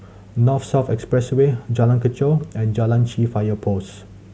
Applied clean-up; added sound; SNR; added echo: none; none; none; none.